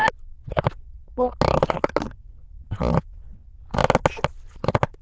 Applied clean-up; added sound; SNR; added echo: neural diffusion model UNIVERSE++.